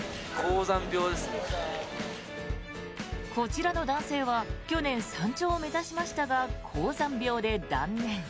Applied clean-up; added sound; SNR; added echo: none; none; none; none.